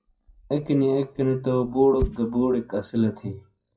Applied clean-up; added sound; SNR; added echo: classical method WPE with log-MMSE.